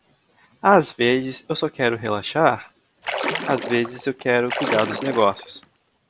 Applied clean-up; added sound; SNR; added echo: none; Splash, splatter; 6 dB; none.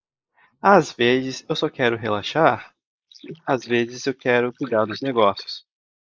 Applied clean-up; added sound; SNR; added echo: neural mask model Resemble Enhance denoiser.